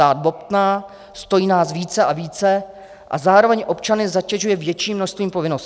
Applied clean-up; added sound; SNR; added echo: none; none; none; none.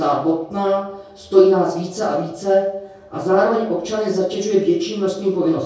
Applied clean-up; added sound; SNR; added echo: none; none; none; reverberation time 0.6 s.